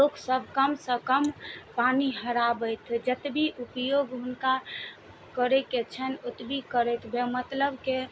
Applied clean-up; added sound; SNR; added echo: none; none; none; none.